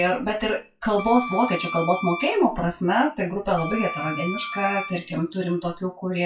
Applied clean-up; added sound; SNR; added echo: classical method WPE with log-MMSE.